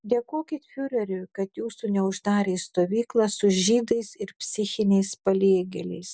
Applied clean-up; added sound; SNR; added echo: none; none; none; none.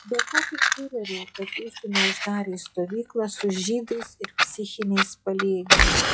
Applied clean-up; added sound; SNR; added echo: classical method log-MMSE.